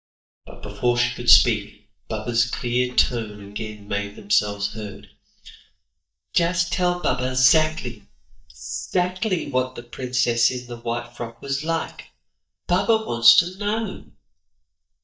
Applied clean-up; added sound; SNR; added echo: neural mask model DeepFilterNet 3.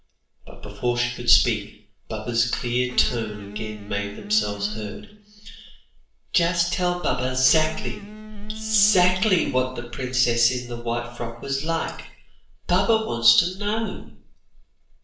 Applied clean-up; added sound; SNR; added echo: none; Electric guitar; 14 dB; reverberation time 0.6 s.